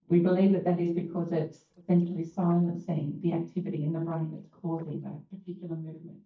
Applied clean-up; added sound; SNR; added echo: neural mask model DeepFilterNet 3.